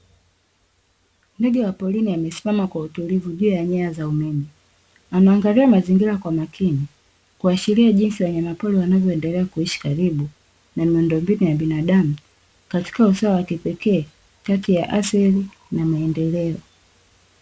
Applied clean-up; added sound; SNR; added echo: none; none; none; none.